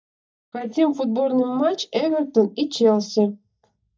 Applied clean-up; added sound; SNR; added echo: neural mask model DeepFilterNet 3.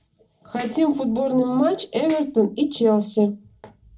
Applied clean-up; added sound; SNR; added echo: none; Tambourine; 16 dB; reverberation time 0.4 s.